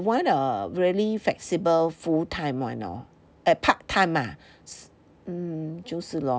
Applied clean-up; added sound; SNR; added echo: none; none; none; none.